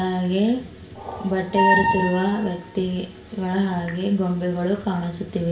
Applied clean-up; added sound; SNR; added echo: none; Squeak; -1 dB; reverberation time 0.5 s.